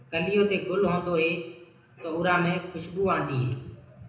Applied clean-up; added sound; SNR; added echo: none; none; none; reverberation time 0.8 s.